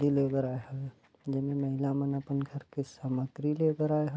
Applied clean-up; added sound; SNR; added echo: none; none; none; none.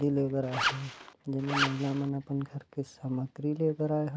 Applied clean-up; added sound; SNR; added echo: none; Zipper (clothing); 2 dB; none.